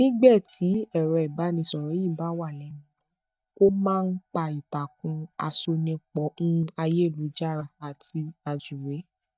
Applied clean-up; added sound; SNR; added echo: neural mask model DeepFilterNet 3.